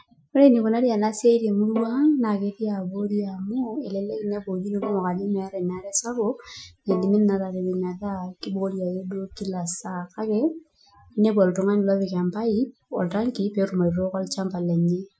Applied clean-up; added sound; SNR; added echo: classical method Wiener filter.